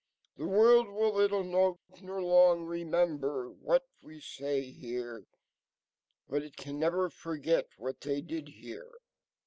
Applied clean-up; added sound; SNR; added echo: none; none; none; none.